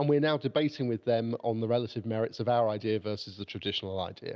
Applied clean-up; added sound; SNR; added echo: none; none; none; none.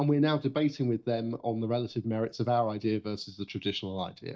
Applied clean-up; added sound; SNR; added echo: neural mask model DeepFilterNet 3.